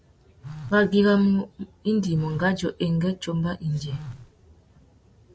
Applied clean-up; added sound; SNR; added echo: none; Telephone; 18 dB; none.